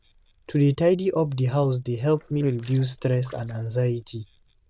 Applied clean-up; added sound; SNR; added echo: neural diffusion model UNIVERSE++.